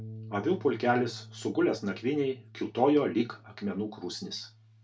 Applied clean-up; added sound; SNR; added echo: none; Bass guitar; 18 dB; reverberation time 0.2 s.